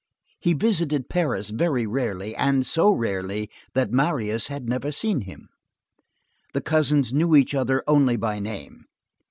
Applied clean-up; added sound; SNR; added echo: none; none; none; none.